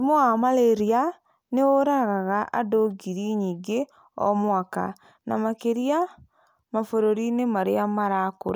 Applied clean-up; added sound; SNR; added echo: none; none; none; none.